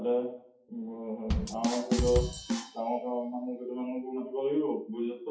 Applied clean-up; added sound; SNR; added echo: classical method WPE with log-MMSE.